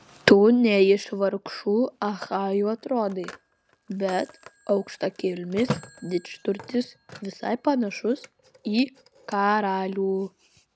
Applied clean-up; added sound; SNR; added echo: none; Telephone; 18 dB; none.